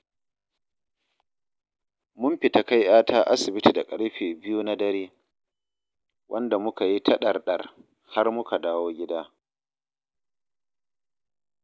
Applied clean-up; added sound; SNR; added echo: none; none; none; none.